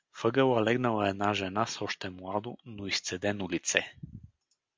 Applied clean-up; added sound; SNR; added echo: none; none; none; none.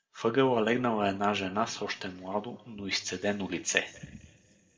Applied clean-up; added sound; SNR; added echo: none; none; none; reverberation time 1.4 s.